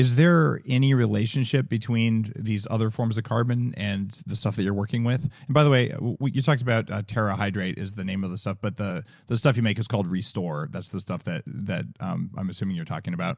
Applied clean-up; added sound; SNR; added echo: none; none; none; none.